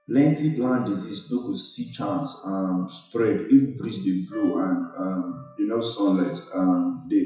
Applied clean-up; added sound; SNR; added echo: classical method WPE with log-MMSE.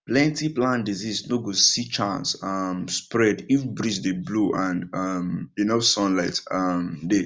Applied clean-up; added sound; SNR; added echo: none; none; none; none.